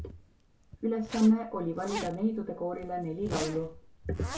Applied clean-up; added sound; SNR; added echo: none; Zipper (clothing); 11 dB; reverberation time 0.2 s.